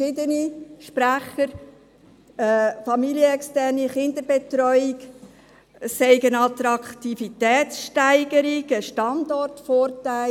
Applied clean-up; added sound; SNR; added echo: none; none; none; none.